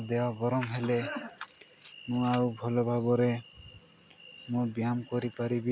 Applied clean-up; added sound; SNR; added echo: none; none; none; none.